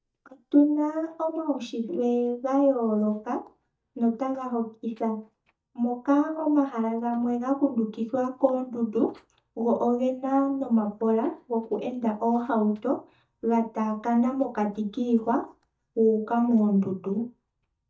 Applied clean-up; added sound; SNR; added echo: neural mask model DeepFilterNet 3.